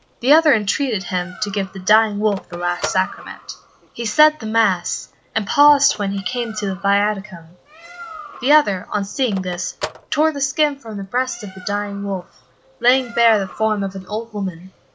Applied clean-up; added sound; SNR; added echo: none; Telephone + Bird; 17 dB; none.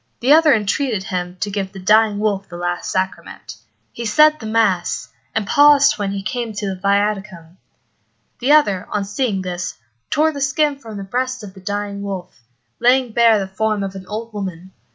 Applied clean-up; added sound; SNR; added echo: none; none; none; none.